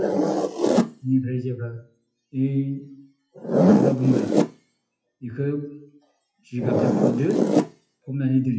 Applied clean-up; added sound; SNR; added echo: classical method WPE with log-MMSE.